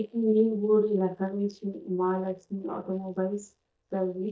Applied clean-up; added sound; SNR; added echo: neural mask model DeepFilterNet 3.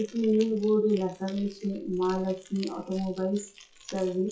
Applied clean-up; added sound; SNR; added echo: classical method WPE with log-MMSE.